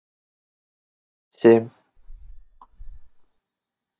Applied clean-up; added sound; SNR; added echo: neural mask model DeepFilterNet 3.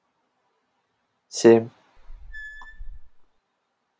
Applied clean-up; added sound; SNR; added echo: none; Squeak / Screech; 12 dB; none.